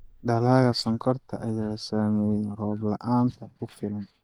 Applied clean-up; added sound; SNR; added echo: neural mask model DeepFilterNet 3.